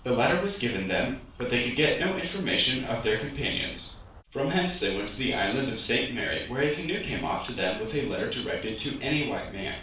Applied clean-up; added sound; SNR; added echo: none; Insect; 18 dB; reverberation time 0.4 s.